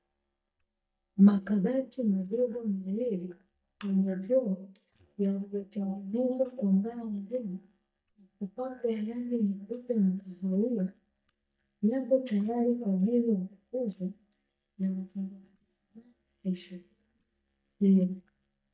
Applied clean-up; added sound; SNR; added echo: neural mask model DeepFilterNet 3.